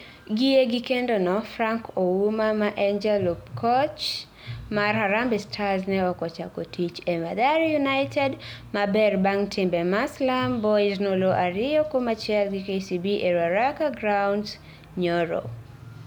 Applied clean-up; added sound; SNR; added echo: none; none; none; none.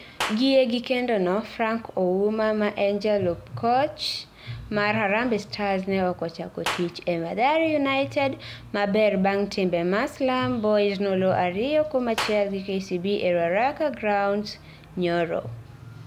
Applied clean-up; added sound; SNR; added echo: none; Clapping; 15 dB; none.